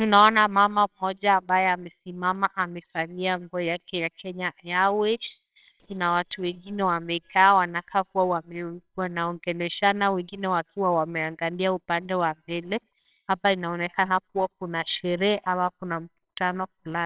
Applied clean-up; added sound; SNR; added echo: neural separator model SepFormer WHAMR!.